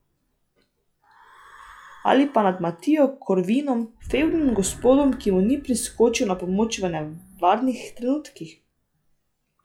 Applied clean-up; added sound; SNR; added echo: classical method log-MMSE.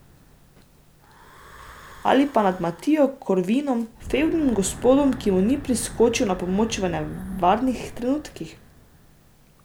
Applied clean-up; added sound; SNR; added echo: none; Wind / Breathing; 17 dB; none.